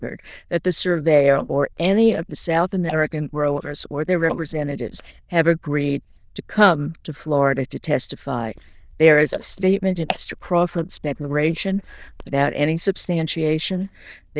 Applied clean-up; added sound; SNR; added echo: neural diffusion model UNIVERSE++.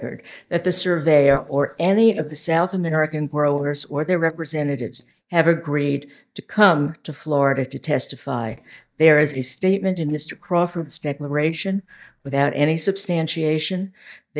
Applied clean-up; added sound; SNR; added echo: neural mask model DeepFilterNet 3.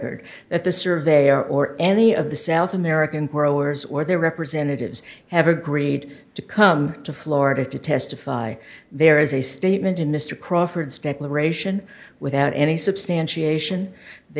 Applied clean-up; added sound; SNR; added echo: none; none; none; none.